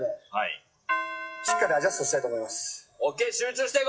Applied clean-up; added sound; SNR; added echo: classical method WPE with log-MMSE.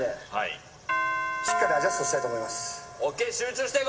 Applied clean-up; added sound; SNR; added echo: none; Doorbell; 0 dB; reverberation time 0.7 s.